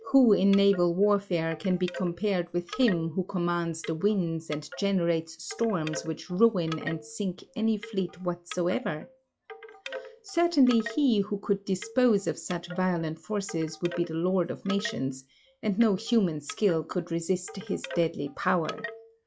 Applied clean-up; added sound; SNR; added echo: classical method log-MMSE.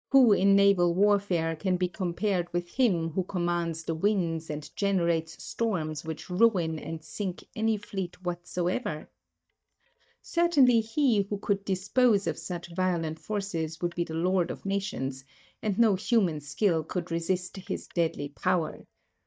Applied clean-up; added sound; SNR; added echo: neural mask model DeepFilterNet 3.